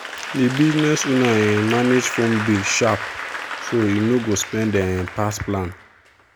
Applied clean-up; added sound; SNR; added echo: none; Applause / Crowd; 9 dB; none.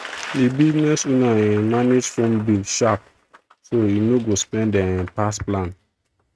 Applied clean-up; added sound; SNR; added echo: neural mask model RNNoise.